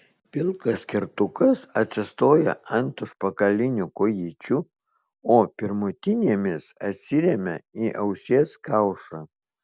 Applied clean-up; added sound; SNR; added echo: none; none; none; none.